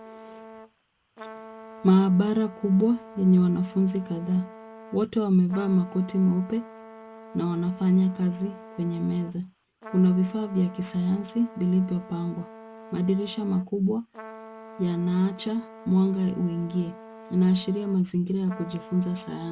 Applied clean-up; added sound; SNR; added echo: none; Trumpet; 19 dB; none.